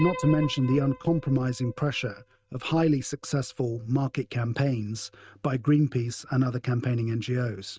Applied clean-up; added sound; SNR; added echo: neural mask model RNNoise.